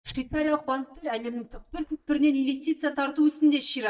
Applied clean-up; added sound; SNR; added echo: neural mask model DeepFilterNet 3.